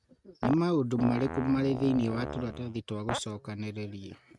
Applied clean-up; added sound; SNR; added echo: neural mask model RNNoise.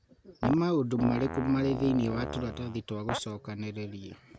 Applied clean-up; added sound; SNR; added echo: none; Fart; 7 dB; none.